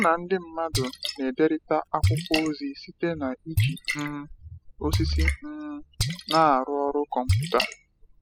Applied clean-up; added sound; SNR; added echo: classical method spectral subtraction.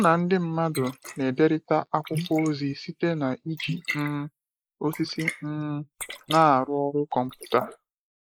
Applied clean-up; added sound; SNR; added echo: neural mask model Resemble Enhance denoiser.